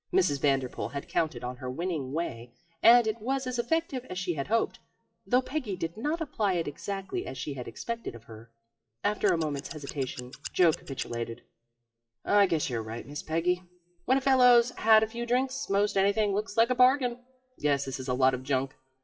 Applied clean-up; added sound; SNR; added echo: classical method WPE with log-MMSE.